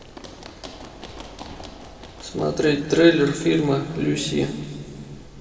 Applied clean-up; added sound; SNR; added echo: none; Run; 19 dB; reverberation time 2.5 s.